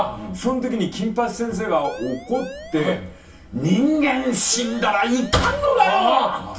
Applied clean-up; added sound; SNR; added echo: none; Siren; 14 dB; reverberation time 0.2 s.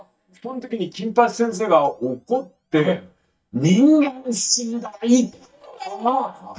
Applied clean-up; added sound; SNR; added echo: neural mask model DeepFilterNet 3.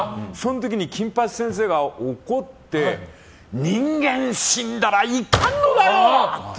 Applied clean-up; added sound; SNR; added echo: none; none; none; none.